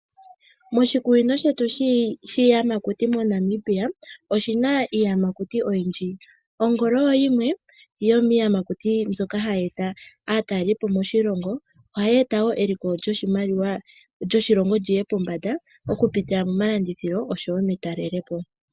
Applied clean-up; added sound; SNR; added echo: none; none; none; none.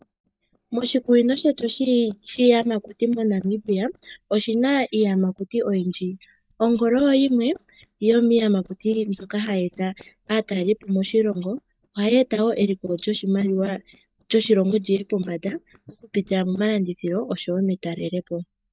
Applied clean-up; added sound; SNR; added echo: neural mask model DeepFilterNet 3.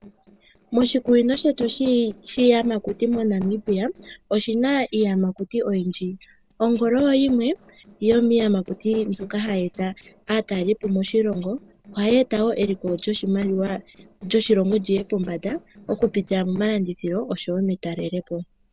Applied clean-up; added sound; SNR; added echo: neural separator model SepFormer DNS4.